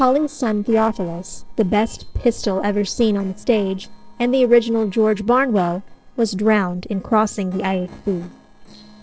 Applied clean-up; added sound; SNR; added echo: neural separator model SepFormer DNS4.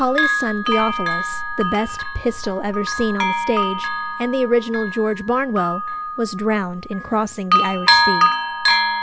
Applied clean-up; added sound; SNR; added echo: none; Bell; -1 dB; none.